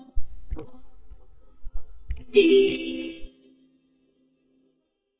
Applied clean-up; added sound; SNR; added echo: neural mask model DeepFilterNet 3.